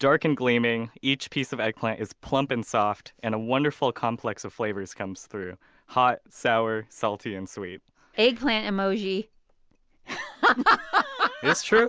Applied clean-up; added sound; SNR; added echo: none; none; none; none.